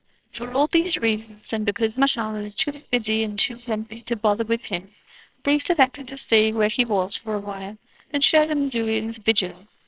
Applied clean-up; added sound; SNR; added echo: neural separator model SepFormer WHAMR!.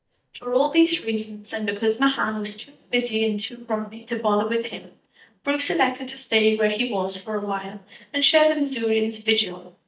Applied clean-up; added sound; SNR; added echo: neural mask model DeepFilterNet 3.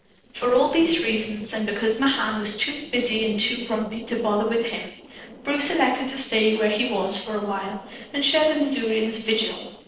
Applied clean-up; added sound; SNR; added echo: neural separator model SepFormer DNS4.